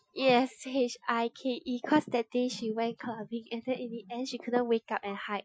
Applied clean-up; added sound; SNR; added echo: classical method Wiener filter.